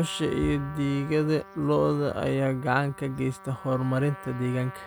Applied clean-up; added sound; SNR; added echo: none; Trumpet; 17 dB; none.